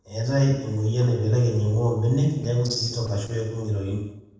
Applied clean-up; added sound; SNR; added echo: neural separator model SepFormer DNS4.